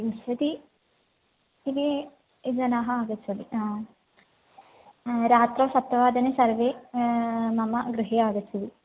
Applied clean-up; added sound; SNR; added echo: none; none; none; none.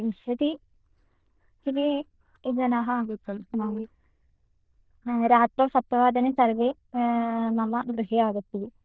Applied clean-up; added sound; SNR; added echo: neural diffusion model UNIVERSE++.